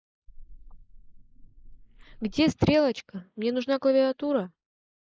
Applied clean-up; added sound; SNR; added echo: neural mask model Resemble Enhance denoiser.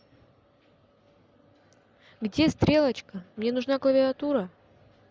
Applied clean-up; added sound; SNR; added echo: none; none; none; none.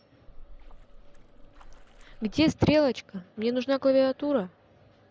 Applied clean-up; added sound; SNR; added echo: none; Splash, splatter; 18 dB; none.